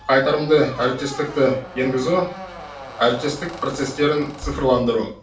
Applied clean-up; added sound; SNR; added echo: none; Squeak; 15 dB; reverberation time 0.3 s.